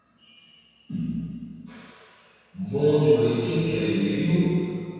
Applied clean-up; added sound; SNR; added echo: none; none; none; reverberation time 2.2 s.